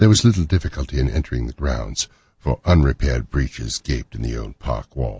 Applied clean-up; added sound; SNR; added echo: none; none; none; none.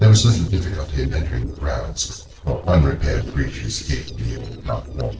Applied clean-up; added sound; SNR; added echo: neural separator model SepFormer DNS4.